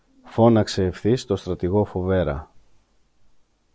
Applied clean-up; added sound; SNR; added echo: none; none; none; none.